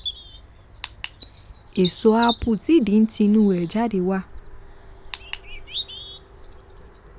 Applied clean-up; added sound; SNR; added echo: none; Bird vocalization, bird call, bird song; 14 dB; none.